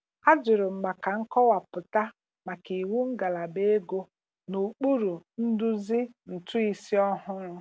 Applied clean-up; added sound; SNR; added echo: none; none; none; none.